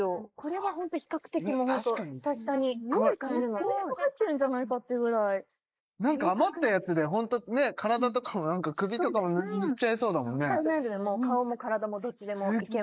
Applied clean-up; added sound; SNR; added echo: neural mask model Resemble Enhance denoiser.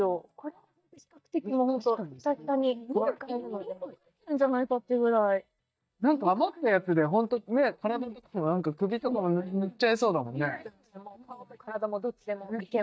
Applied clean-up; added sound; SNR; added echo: neural mask model DeepFilterNet 3.